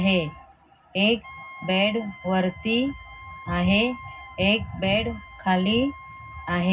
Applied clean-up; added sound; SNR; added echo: none; Wind instrument, woodwind instrument; 18 dB; reverberation time 0.4 s.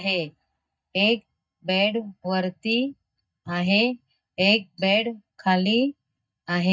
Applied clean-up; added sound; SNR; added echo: neural mask model DeepFilterNet 3.